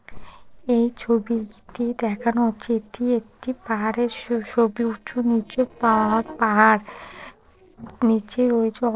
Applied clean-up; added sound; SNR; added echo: neural separator model SepFormer DNS4.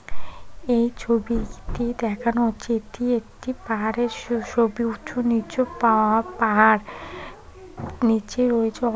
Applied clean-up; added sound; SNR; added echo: none; none; none; none.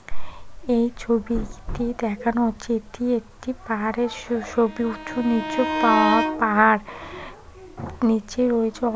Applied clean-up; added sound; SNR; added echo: none; Bowed string instrument; 5 dB; none.